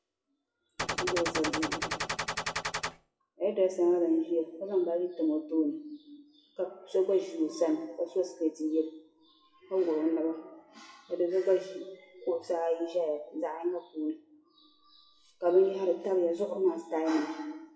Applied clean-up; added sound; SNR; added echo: classical method WPE with log-MMSE.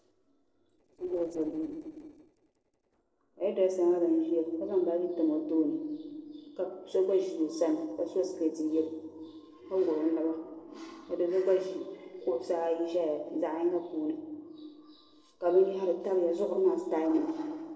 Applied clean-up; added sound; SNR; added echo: neural separator model SepFormer DNS4.